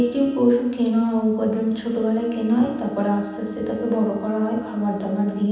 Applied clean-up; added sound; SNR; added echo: none; Bowed string instrument; 16 dB; reverberation time 1.1 s.